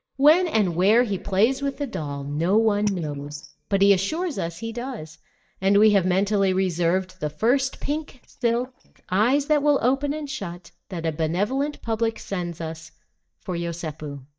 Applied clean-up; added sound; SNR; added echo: neural mask model DeepFilterNet 3.